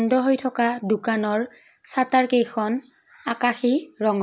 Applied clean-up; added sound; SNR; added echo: none; none; none; none.